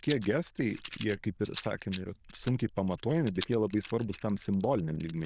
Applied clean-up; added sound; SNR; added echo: neural diffusion model UNIVERSE++.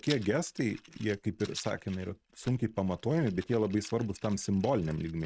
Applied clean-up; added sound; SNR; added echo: neural mask model RNNoise.